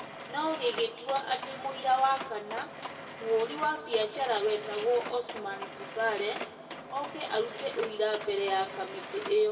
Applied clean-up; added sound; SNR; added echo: none; Mechanisms; 11 dB; reverberation time 1.3 s.